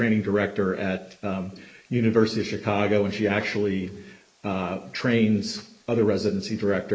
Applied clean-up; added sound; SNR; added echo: neural mask model Resemble Enhance denoiser.